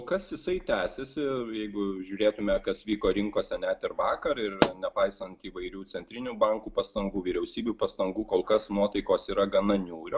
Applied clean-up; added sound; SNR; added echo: none; Explosion; 3 dB; none.